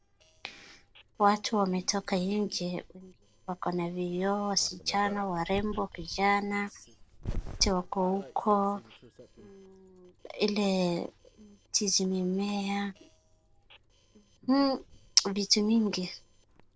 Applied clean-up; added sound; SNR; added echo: neural separator model SepFormer DNS4.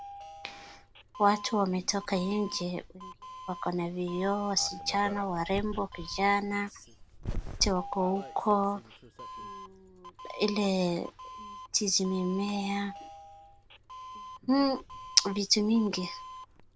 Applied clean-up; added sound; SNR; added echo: none; Doorbell; 12 dB; none.